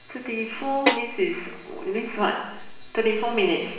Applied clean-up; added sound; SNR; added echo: none; Snare drum; 2 dB; reverberation time 0.9 s.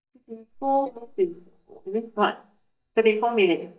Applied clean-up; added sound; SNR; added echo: neural mask model DeepFilterNet 3.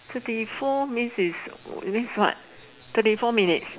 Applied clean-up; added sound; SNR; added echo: none; none; none; none.